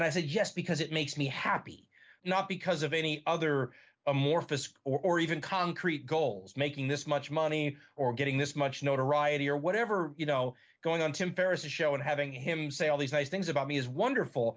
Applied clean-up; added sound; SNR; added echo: none; none; none; none.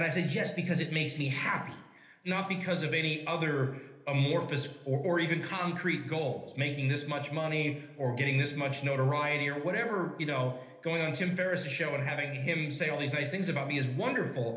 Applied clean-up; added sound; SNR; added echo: none; none; none; reverberation time 1.0 s.